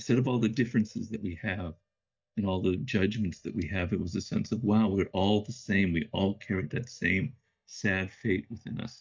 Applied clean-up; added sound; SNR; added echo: neural mask model DeepFilterNet 3.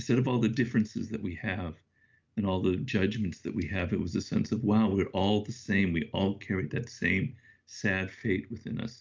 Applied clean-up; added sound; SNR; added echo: none; none; none; none.